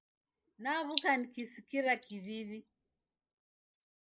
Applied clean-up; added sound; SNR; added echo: neural mask model Resemble Enhance denoiser.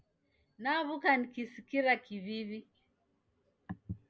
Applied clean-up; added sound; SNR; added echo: none; none; none; none.